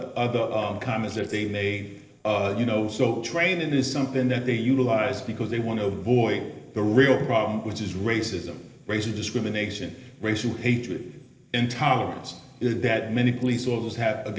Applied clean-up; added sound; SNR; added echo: neural separator model SepFormer DNS4.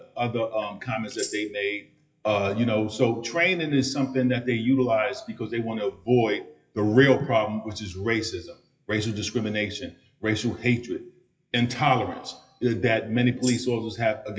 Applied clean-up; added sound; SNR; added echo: classical method WPE with log-MMSE.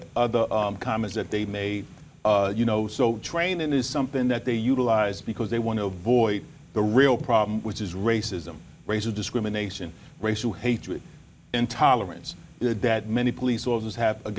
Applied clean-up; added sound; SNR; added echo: none; none; none; none.